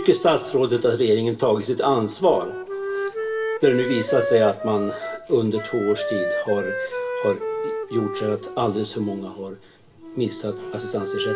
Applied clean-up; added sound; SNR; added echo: none; Wind instrument, woodwind instrument; 6 dB; reverberation time 0.2 s.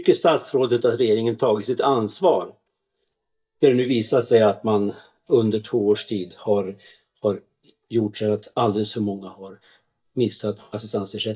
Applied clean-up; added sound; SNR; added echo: neural mask model DeepFilterNet 3.